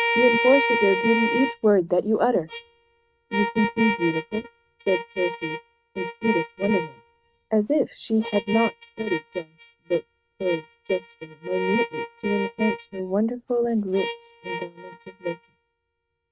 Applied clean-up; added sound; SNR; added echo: neural mask model RNNoise.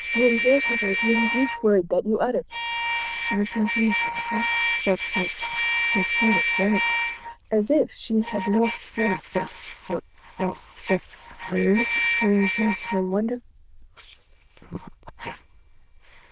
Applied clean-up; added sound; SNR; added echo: neural diffusion model UNIVERSE++.